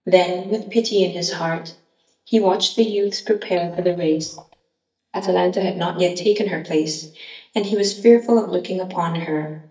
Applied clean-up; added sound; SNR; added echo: neural mask model DeepFilterNet 3.